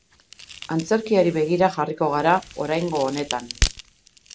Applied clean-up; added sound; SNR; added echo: none; Crack; 9 dB; none.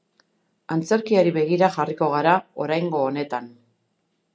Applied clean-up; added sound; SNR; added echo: none; none; none; none.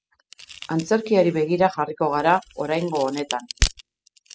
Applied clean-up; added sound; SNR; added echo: classical method spectral subtraction.